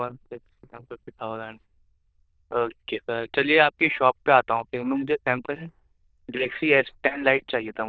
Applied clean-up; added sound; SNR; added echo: neural diffusion model UNIVERSE++.